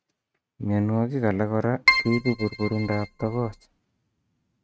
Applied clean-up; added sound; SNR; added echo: neural mask model RNNoise.